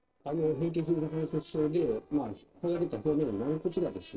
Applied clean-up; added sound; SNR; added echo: neural separator model SepFormer DNS4.